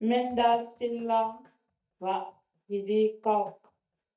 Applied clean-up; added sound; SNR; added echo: neural mask model DeepFilterNet 3.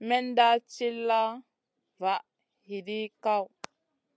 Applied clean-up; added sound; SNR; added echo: none; none; none; none.